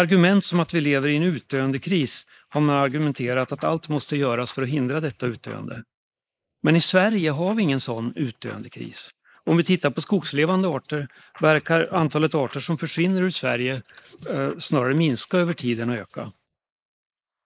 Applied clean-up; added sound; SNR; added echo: neural mask model Resemble Enhance denoiser.